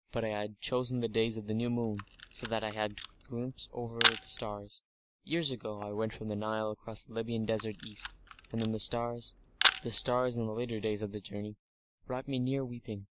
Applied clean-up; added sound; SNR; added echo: none; Camera; 0 dB; none.